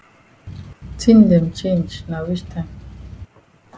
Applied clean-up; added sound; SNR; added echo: none; Boat, Water vehicle; 16 dB; none.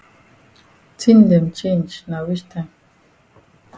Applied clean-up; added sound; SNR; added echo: none; none; none; none.